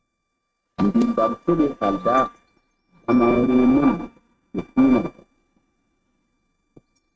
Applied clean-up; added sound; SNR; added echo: neural mask model RNNoise.